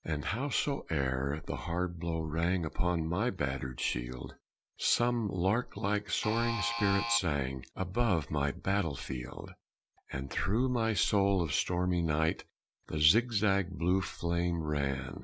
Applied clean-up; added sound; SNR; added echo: none; Alarm; 5 dB; none.